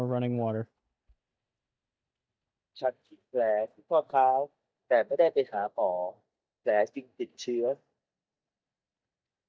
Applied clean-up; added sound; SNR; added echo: neural mask model DeepFilterNet 3.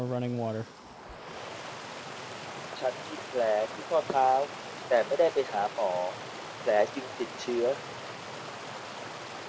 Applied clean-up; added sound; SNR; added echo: none; Stream; 7 dB; reverberation time 1.6 s.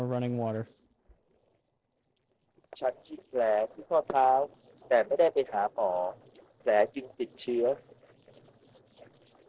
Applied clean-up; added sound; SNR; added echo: neural separator model SepFormer DNS4.